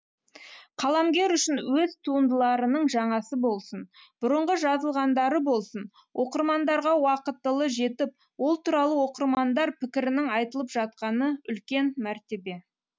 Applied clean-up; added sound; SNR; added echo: none; none; none; none.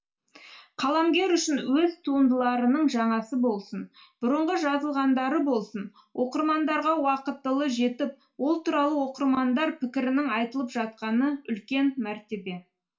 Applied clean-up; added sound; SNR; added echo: none; none; none; reverberation time 0.3 s.